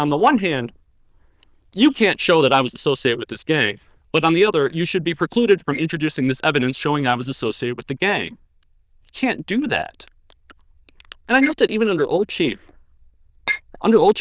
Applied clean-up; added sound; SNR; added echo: neural diffusion model UNIVERSE++.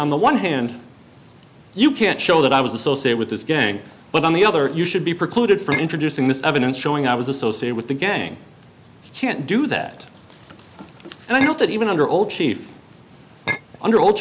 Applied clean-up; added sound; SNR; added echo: none; Chink, clink; 8 dB; none.